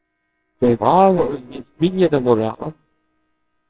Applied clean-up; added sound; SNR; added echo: neural separator model SepFormer WHAMR!.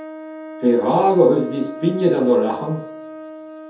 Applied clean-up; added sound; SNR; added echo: none; Wind instrument, woodwind instrument; 14 dB; reverberation time 0.5 s.